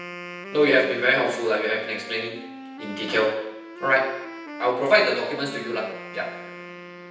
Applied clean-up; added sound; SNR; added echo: none; Wind instrument, woodwind instrument; 13 dB; reverberation time 0.9 s.